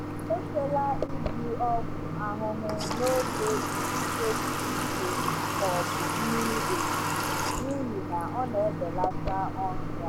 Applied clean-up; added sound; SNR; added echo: none; Water tap, faucet / Water; -2 dB; none.